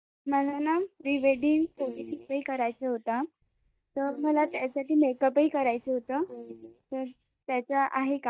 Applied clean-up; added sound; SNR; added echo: neural mask model DeepFilterNet 3.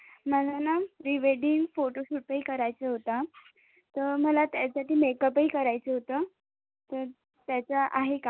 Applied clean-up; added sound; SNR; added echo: none; none; none; none.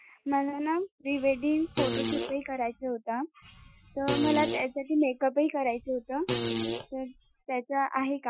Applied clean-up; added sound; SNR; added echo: classical method Wiener filter.